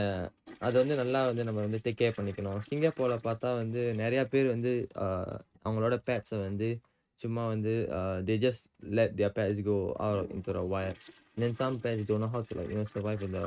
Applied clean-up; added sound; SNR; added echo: neural mask model RNNoise.